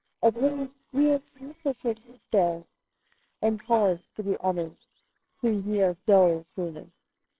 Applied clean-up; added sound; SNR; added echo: neural separator model SepFormer WHAMR!.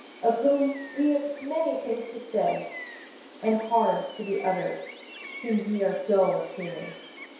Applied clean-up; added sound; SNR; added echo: none; Gull, seagull; 17 dB; reverberation time 0.7 s.